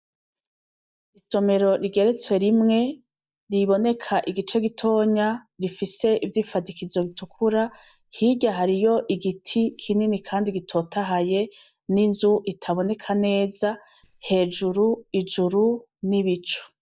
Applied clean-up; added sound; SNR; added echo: neural mask model DeepFilterNet 3.